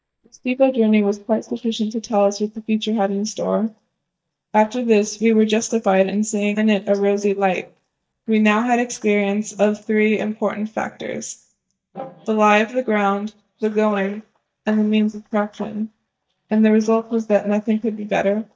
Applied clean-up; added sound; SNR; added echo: neural mask model DeepFilterNet 3.